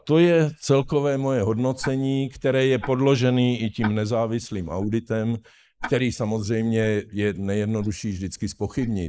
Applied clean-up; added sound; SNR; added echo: neural mask model Resemble Enhance denoiser.